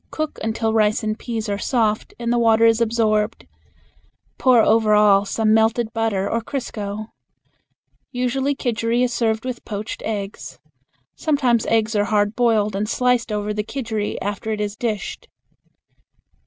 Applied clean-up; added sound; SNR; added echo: none; none; none; none.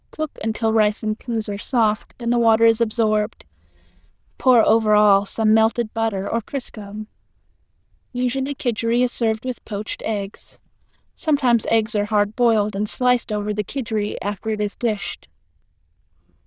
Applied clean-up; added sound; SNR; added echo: neural diffusion model UNIVERSE++.